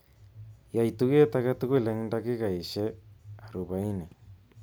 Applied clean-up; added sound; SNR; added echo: none; none; none; none.